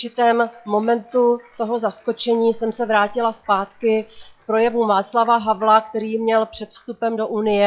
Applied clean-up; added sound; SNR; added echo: classical method log-MMSE.